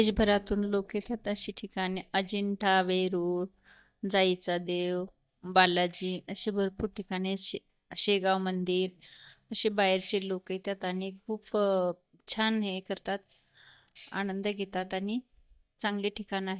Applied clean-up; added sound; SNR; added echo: neural mask model DeepFilterNet 3.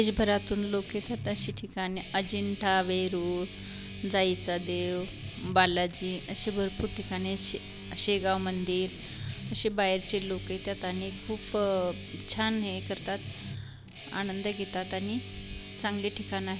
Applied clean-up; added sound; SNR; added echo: none; Guitar; 9 dB; none.